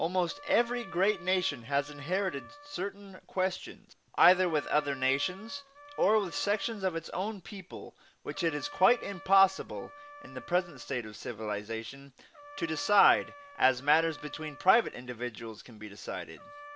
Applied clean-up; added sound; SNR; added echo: none; Trumpet; 19 dB; none.